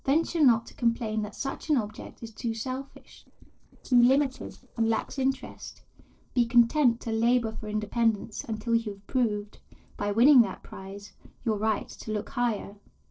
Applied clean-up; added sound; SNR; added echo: neural separator model SepFormer DNS4.